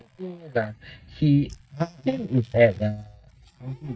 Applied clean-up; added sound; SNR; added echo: neural mask model DeepFilterNet 3.